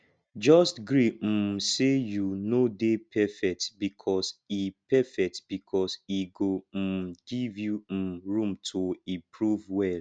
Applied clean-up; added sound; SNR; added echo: none; none; none; none.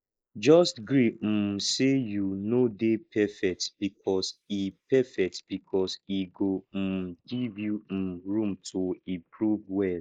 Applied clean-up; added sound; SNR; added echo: neural mask model Resemble Enhance denoiser.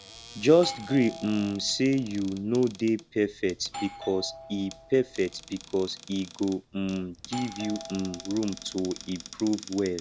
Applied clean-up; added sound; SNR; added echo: none; Doorbell + Cupboard open or close; 14 dB; none.